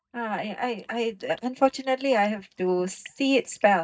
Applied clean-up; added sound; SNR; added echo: neural mask model DeepFilterNet 3.